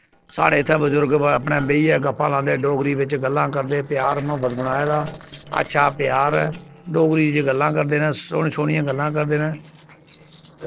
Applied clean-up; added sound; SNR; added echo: neural separator model SepFormer DNS4.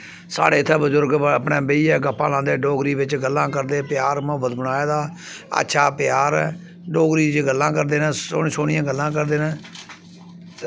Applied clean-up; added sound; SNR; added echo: none; none; none; none.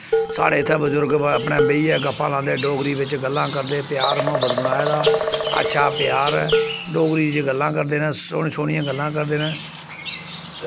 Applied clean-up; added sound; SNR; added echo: none; Bird vocalization, bird call, bird song + Dishes, pots, and pans; 3 dB; none.